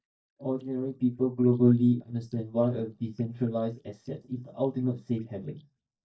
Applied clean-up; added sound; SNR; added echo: neural mask model DeepFilterNet 3.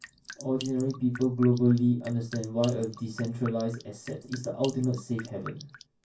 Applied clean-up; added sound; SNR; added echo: none; Drip; 18 dB; reverberation time 0.1 s.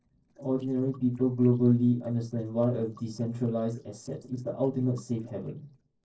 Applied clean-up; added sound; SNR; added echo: neural separator model SepFormer DNS4.